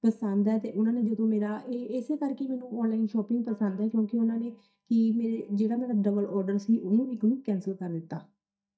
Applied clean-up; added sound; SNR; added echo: neural mask model DeepFilterNet 3.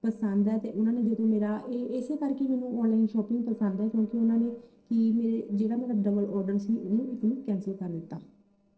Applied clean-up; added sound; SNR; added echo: neural separator model SepFormer DNS4.